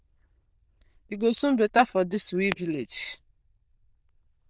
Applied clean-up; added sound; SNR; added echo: neural diffusion model UNIVERSE++.